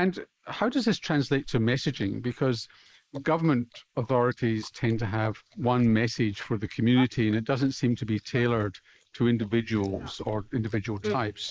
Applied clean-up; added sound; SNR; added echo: neural mask model Resemble Enhance denoiser.